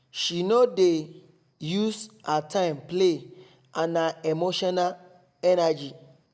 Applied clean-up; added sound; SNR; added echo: none; none; none; none.